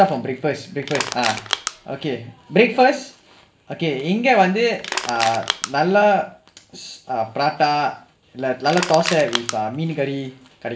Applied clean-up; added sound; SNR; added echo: none; Crushing; 7 dB; reverberation time 0.4 s.